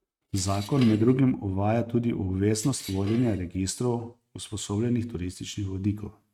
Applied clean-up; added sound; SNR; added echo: neural mask model RNNoise.